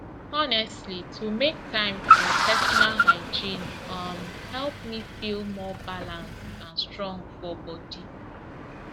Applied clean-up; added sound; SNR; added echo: none; Car; -4 dB; none.